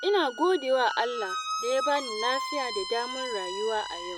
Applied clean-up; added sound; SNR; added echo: none; Squeak; 6 dB; none.